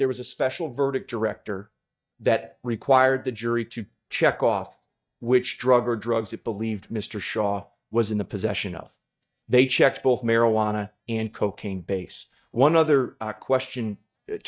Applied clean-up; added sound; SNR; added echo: neural mask model DeepFilterNet 3.